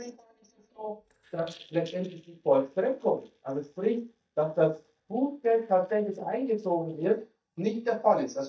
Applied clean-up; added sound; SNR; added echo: neural mask model DeepFilterNet 3.